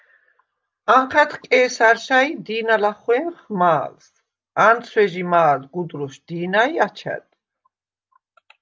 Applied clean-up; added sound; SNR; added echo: none; none; none; none.